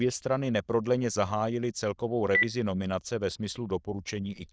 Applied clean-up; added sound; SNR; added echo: neural diffusion model UNIVERSE++.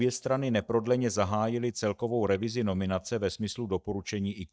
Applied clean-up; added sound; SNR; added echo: neural mask model DeepFilterNet 3.